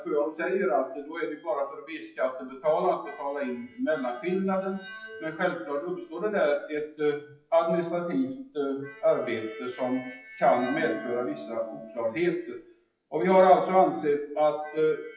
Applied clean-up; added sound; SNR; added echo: classical method WPE with log-MMSE.